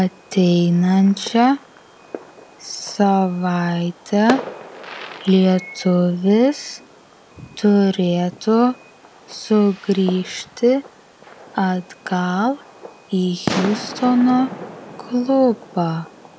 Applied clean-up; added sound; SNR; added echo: none; Fireworks; 15 dB; none.